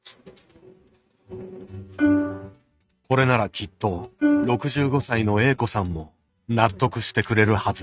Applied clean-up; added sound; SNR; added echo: neural mask model RNNoise.